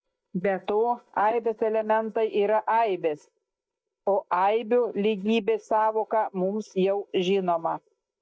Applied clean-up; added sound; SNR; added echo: neural mask model DeepFilterNet 3.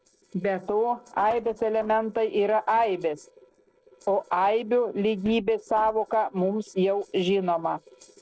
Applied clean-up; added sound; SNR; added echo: neural separator model SepFormer DNS4.